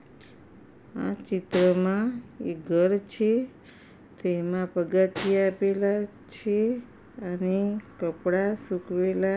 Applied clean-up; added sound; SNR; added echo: none; Snare drum; 17 dB; none.